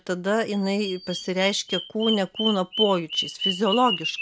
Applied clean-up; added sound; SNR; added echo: none; Bird vocalization, bird call, bird song; 7 dB; none.